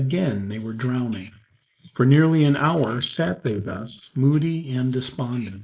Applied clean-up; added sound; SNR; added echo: neural mask model Resemble Enhance denoiser.